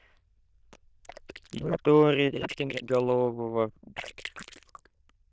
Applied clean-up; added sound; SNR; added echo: neural diffusion model UNIVERSE++.